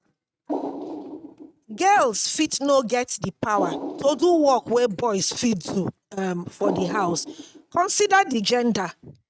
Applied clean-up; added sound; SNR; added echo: neural mask model RNNoise.